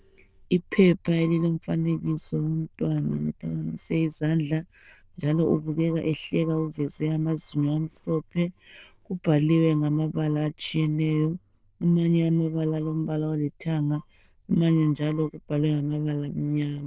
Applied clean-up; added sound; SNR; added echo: neural diffusion model UNIVERSE++.